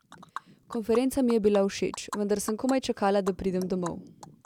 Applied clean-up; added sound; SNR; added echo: none; Animal; 16 dB; none.